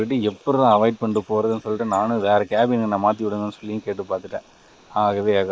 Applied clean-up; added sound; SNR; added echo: neural mask model Resemble Enhance denoiser.